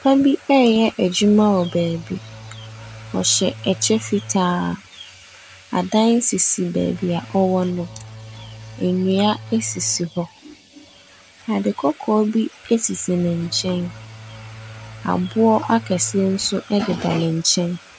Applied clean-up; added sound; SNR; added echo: none; Engine / Domestic sounds, home sounds; 17 dB; none.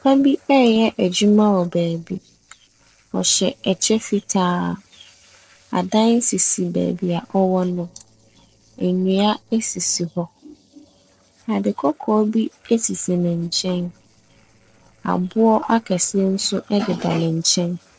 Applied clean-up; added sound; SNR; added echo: neural separator model SepFormer DNS4.